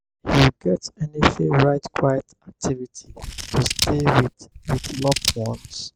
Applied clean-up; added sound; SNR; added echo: none; Scissors; 7 dB; none.